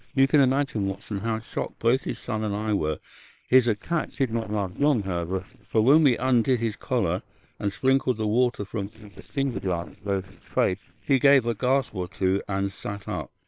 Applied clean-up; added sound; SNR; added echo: neural separator model SepFormer WHAM!.